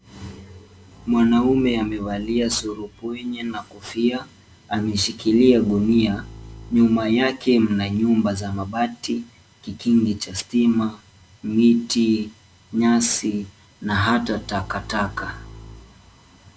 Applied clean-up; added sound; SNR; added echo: none; Bowed string instrument; 19 dB; none.